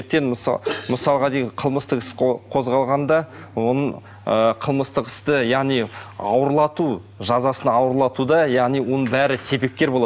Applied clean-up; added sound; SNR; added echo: none; none; none; none.